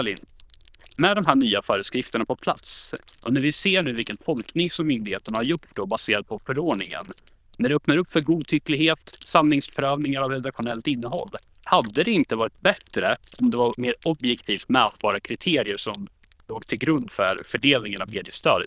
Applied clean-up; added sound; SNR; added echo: neural diffusion model UNIVERSE++.